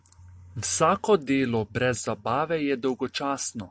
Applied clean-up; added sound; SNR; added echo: none; none; none; none.